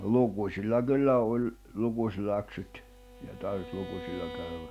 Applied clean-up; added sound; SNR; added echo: none; Bowed string instrument; 17 dB; none.